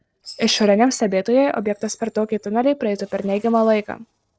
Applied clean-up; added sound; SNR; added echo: neural separator model SepFormer DNS4.